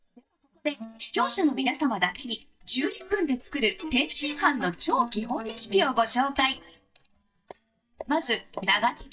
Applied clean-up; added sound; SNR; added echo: neural mask model DeepFilterNet 3.